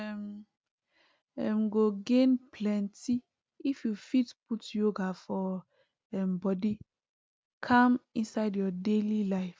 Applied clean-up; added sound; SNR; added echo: none; none; none; none.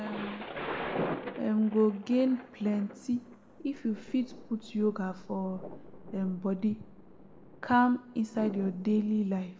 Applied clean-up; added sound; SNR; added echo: none; Thunder; 11 dB; reverberation time 1.6 s.